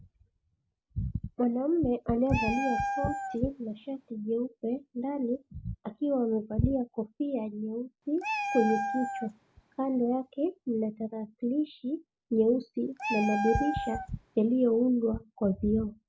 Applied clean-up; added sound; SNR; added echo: none; Meow; 6 dB; none.